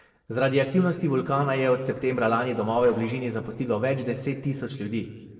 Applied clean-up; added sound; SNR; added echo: neural separator model SepFormer DNS4.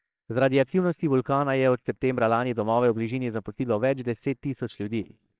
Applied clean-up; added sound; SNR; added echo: neural separator model SepFormer WHAMR!.